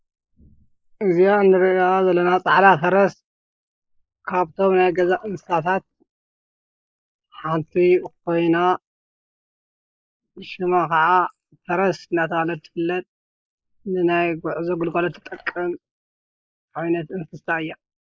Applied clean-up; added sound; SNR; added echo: neural mask model Resemble Enhance denoiser.